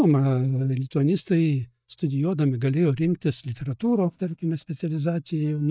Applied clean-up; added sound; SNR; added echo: neural mask model DeepFilterNet 3.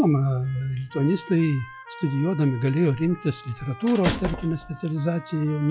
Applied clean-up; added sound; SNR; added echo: classical method log-MMSE.